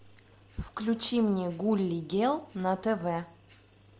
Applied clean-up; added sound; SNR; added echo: none; none; none; none.